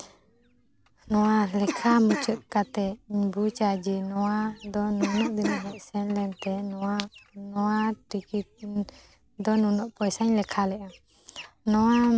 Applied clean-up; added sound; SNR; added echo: none; Cough; 7 dB; none.